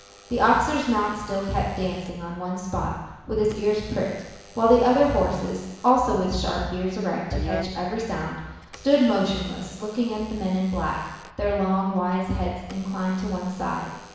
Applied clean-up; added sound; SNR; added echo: none; Alarm / Door; 20 dB; reverberation time 1.1 s.